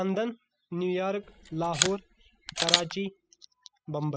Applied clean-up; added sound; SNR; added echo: classical method spectral subtraction.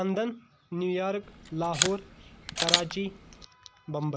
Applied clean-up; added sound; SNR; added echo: none; Camera; -1 dB; none.